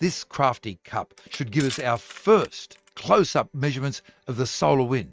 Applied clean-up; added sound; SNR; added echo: neural mask model RNNoise.